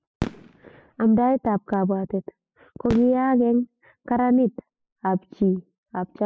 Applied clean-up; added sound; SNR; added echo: classical method spectral subtraction.